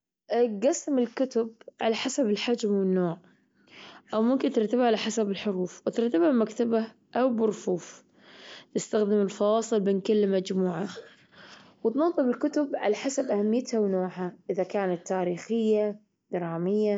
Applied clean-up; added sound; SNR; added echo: none; none; none; none.